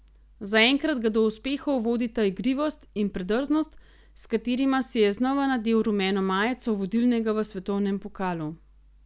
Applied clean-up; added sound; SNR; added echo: none; none; none; none.